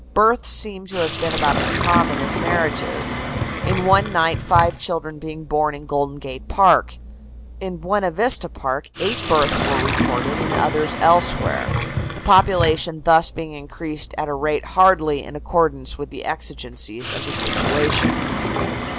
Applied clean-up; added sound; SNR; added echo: none; Sink (filling or washing); 4 dB; none.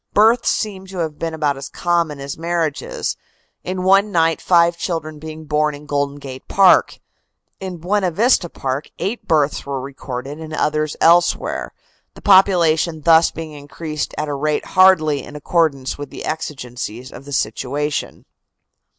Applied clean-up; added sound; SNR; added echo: none; none; none; none.